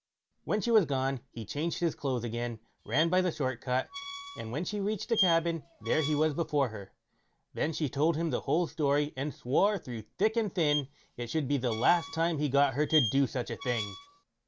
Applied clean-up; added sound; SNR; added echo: none; Squeak; 9 dB; none.